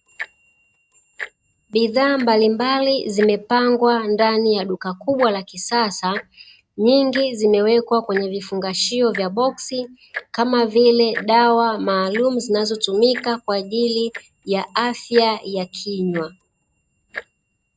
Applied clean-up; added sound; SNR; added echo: neural mask model RNNoise.